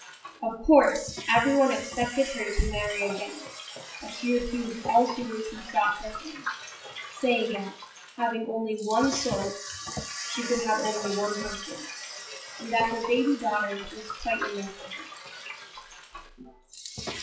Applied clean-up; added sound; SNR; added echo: classical method WPE with log-MMSE.